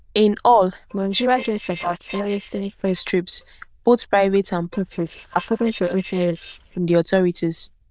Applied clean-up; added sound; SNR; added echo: neural diffusion model UNIVERSE++.